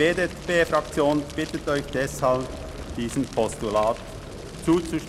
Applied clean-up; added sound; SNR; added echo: none; Fire; 12 dB; none.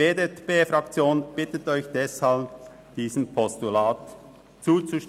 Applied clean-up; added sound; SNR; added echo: none; none; none; none.